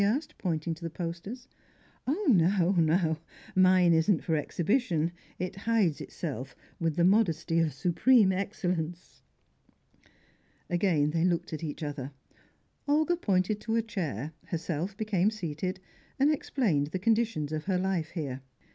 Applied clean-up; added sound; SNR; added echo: none; none; none; none.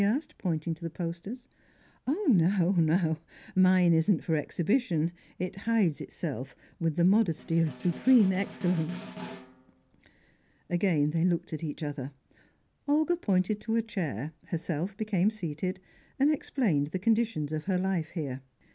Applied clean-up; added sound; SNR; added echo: none; Snare drum; 15 dB; none.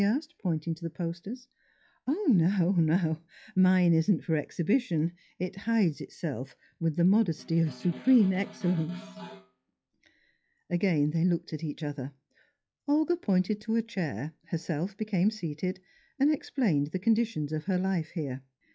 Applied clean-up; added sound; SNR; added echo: classical method log-MMSE.